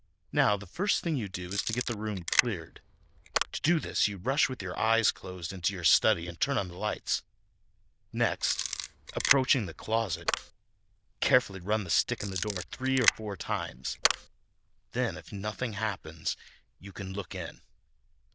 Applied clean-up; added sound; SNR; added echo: neural diffusion model UNIVERSE++.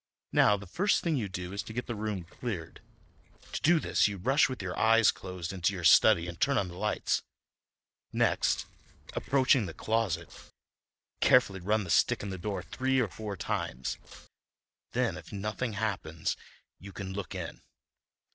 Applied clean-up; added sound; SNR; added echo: neural separator model SepFormer DNS4.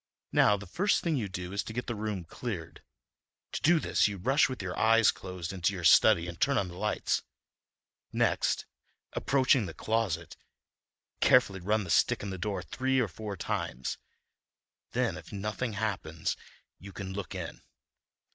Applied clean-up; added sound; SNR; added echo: none; none; none; none.